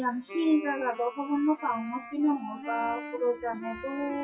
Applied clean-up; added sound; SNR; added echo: classical method WPE with log-MMSE.